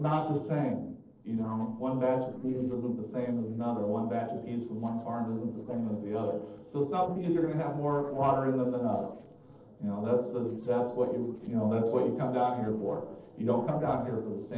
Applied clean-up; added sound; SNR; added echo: neural separator model SepFormer DNS4.